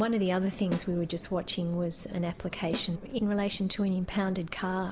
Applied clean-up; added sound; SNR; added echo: none; Snare drum; 13 dB; none.